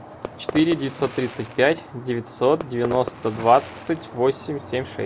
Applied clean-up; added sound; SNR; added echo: none; Fireworks; 14 dB; none.